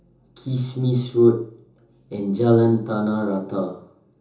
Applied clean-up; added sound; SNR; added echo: none; none; none; reverberation time 0.7 s.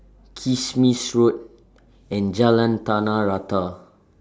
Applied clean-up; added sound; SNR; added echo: none; none; none; none.